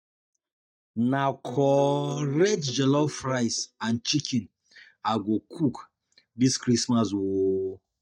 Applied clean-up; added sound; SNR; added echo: neural mask model DeepFilterNet 3.